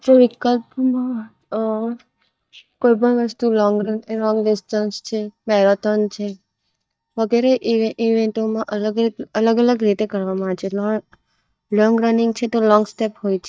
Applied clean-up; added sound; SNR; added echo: neural mask model DeepFilterNet 3.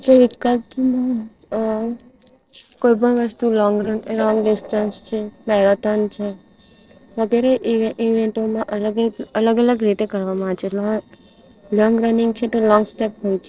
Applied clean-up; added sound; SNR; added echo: neural separator model SepFormer DNS4.